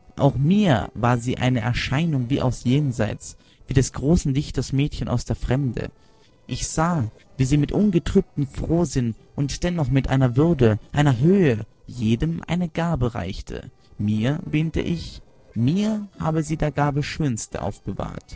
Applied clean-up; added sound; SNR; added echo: neural separator model SepFormer DNS4.